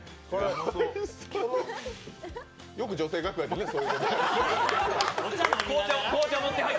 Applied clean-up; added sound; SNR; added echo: none; none; none; none.